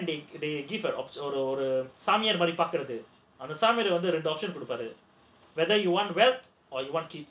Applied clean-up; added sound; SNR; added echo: none; none; none; none.